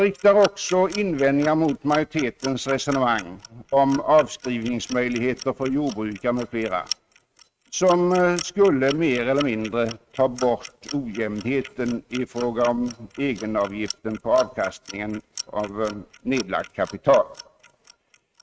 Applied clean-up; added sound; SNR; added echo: neural mask model RNNoise.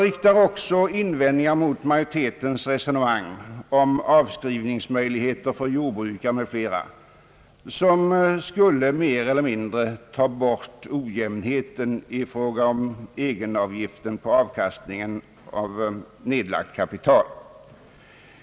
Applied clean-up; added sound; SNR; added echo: none; none; none; none.